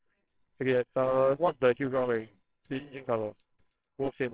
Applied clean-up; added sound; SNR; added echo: neural separator model SepFormer WHAMR!.